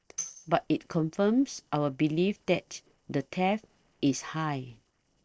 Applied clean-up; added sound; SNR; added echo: neural separator model SepFormer DNS4.